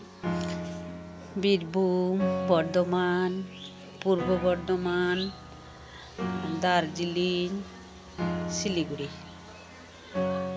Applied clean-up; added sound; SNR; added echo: none; Piano; 6 dB; none.